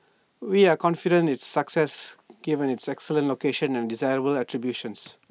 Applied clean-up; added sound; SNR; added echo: none; none; none; none.